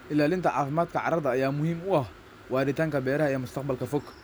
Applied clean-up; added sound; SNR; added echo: none; none; none; none.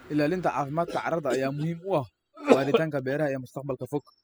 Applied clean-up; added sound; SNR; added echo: classical method spectral subtraction.